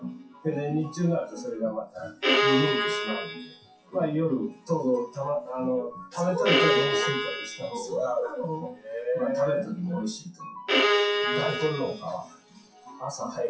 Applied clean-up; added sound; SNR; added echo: classical method WPE with log-MMSE.